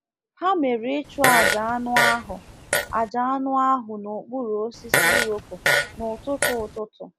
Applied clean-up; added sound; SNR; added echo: none; Fart; -2 dB; none.